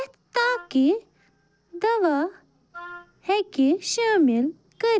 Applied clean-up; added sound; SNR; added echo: neural separator model SepFormer DNS4.